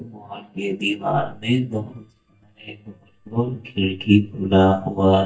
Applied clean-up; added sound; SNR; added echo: neural mask model DeepFilterNet 3.